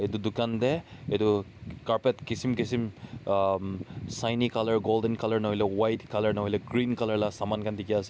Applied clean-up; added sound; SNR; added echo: none; none; none; none.